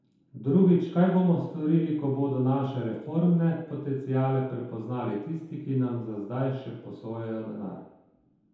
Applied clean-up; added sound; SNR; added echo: none; none; none; reverberation time 0.8 s.